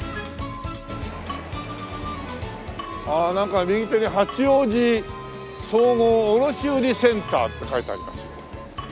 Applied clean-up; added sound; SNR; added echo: none; Glass + Drip / Water tap, faucet; 19 dB; none.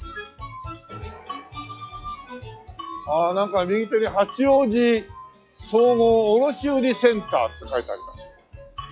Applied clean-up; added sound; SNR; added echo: classical method log-MMSE.